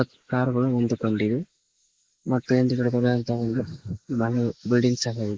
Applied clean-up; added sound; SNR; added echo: neural mask model Resemble Enhance denoiser.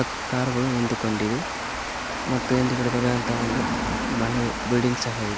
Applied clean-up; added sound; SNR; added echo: none; Water; 3 dB; none.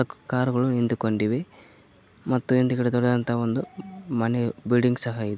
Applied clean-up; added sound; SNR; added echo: none; none; none; none.